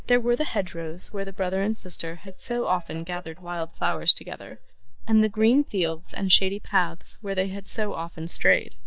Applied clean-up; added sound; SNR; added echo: neural mask model DeepFilterNet 3.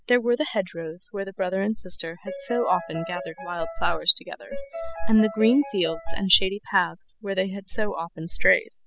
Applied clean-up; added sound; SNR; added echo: classical method spectral subtraction.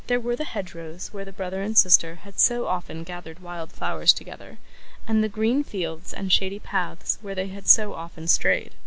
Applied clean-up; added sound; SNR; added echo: none; none; none; none.